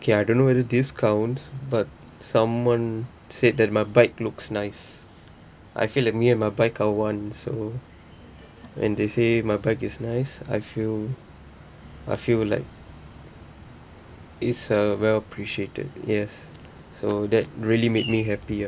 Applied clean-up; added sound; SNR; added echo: none; Fireworks; 10 dB; none.